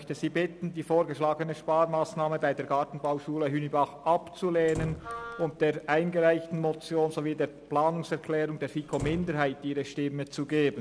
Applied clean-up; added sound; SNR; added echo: none; Slam + Wind instrument, woodwind instrument; 12 dB; none.